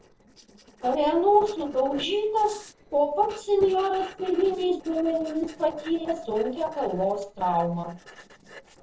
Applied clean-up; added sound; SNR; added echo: neural separator model SepFormer DNS4.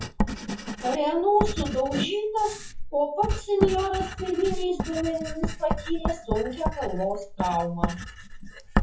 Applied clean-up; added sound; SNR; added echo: classical method WPE with log-MMSE.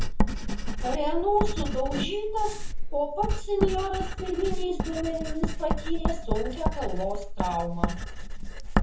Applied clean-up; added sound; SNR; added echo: none; Writing; -3 dB; reverberation time 0.4 s.